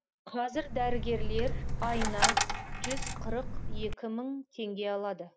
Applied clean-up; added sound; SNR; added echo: none; Coin (dropping); -4 dB; none.